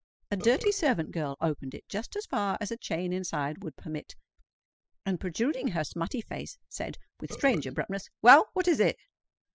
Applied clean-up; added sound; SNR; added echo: classical method spectral subtraction.